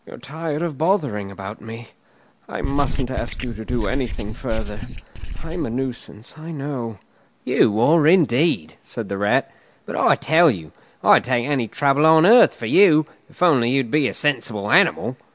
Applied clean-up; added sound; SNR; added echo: none; Writing; 4 dB; none.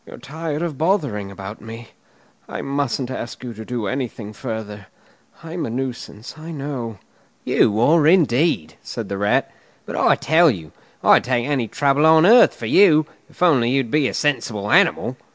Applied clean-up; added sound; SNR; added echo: none; none; none; none.